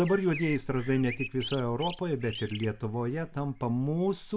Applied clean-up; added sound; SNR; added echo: none; none; none; none.